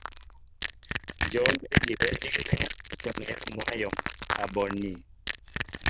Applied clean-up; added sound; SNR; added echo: neural diffusion model UNIVERSE++.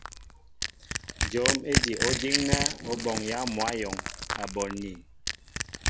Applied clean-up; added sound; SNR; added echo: none; Crushing; -2 dB; none.